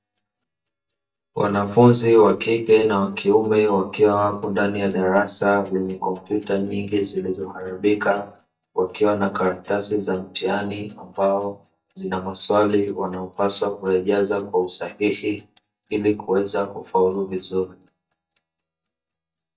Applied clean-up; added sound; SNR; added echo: neural mask model DeepFilterNet 3.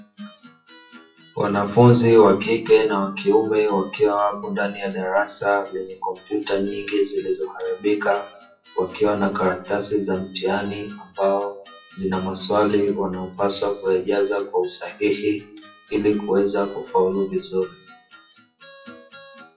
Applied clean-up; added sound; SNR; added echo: classical method WPE with log-MMSE.